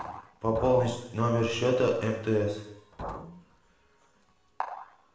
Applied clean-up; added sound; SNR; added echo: none; Liquid; 16 dB; reverberation time 0.8 s.